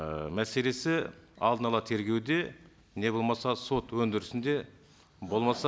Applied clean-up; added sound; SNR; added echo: none; none; none; none.